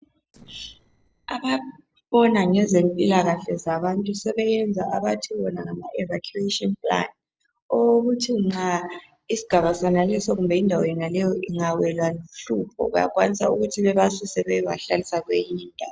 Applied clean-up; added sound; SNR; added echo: neural separator model SepFormer DNS4.